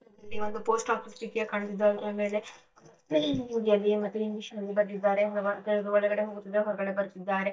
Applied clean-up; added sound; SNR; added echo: neural mask model DeepFilterNet 3.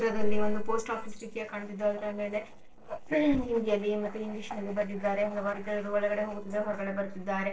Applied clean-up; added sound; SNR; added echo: neural separator model SepFormer DNS4.